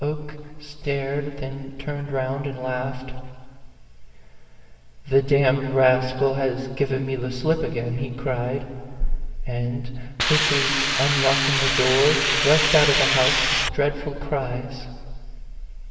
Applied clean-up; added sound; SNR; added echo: none; Hiss; -2 dB; reverberation time 1.9 s.